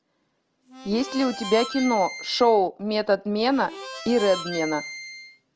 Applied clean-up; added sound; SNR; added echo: none; Harmonica; 12 dB; none.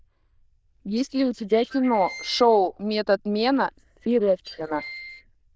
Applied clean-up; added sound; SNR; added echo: neural diffusion model UNIVERSE++.